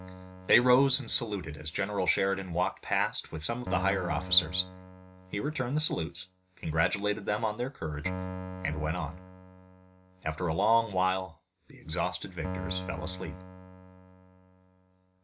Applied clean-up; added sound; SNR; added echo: none; Keyboard (musical); 12 dB; none.